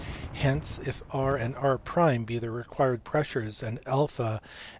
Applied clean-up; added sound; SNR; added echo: none; Fireworks; 16 dB; none.